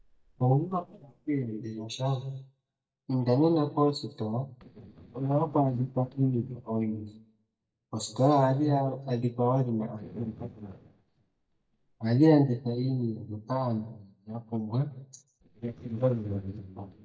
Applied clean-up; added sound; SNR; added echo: neural mask model DeepFilterNet 3.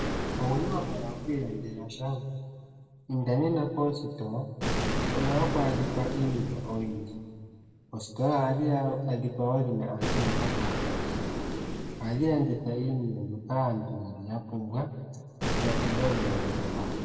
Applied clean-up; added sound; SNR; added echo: none; Explosion; 3 dB; reverberation time 1.6 s.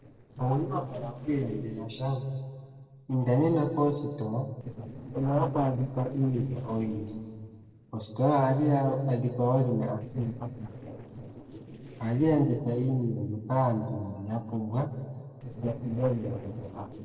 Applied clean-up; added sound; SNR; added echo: neural separator model SepFormer DNS4.